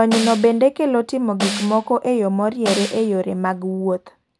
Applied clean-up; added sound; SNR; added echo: none; Snare drum; 10 dB; none.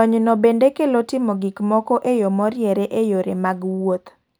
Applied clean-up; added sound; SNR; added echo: none; none; none; none.